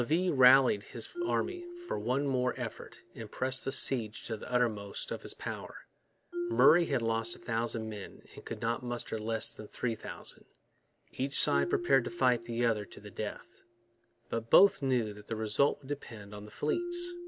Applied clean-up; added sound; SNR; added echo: none; Marimba, xylophone; 13 dB; none.